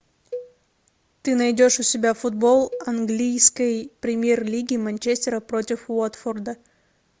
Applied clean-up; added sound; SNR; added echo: none; Cowbell; 18 dB; none.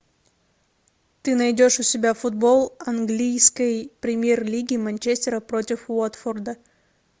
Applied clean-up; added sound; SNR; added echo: none; none; none; none.